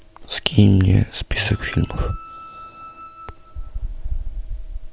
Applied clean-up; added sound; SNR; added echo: none; Wind instrument, woodwind instrument; 19 dB; none.